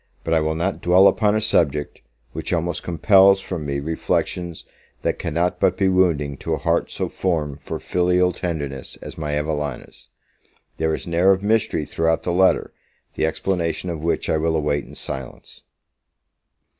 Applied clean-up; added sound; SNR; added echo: none; Rattle (instrument); 20 dB; none.